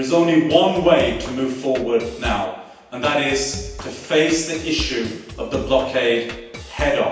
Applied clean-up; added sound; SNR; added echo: none; Drum kit; 14 dB; reverberation time 0.9 s.